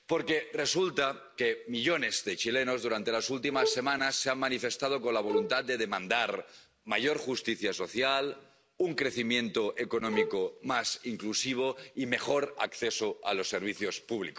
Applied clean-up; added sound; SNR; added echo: none; Bowed string instrument; 5 dB; none.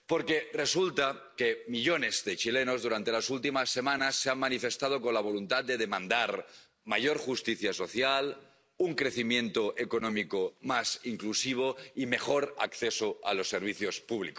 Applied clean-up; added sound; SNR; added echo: neural mask model Resemble Enhance denoiser.